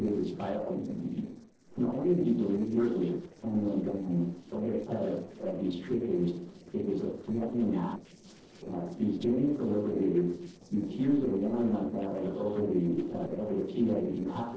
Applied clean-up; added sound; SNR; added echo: neural separator model SepFormer DNS4.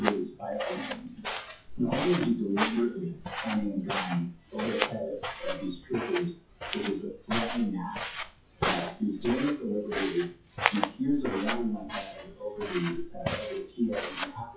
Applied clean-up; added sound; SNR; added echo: classical method WPE with log-MMSE.